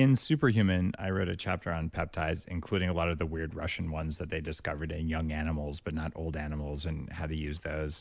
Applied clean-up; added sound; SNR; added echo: none; none; none; none.